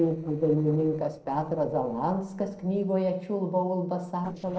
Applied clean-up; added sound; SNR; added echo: neural separator model SepFormer DNS4.